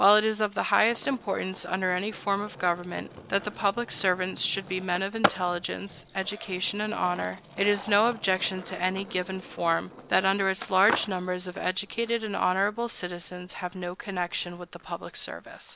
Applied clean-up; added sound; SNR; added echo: none; Skateboard; 12 dB; none.